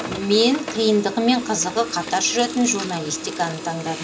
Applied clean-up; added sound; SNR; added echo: none; Printer; 10 dB; none.